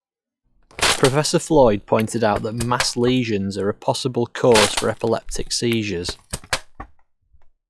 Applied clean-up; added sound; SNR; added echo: classical method log-MMSE.